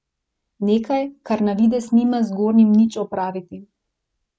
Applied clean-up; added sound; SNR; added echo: none; none; none; none.